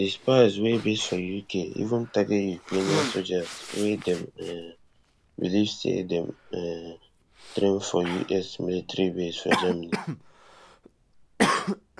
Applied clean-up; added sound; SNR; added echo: none; Cough; 7 dB; none.